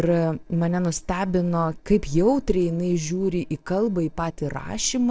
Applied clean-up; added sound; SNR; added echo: neural separator model SepFormer DNS4.